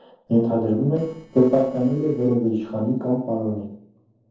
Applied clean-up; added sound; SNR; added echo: neural separator model SepFormer DNS4.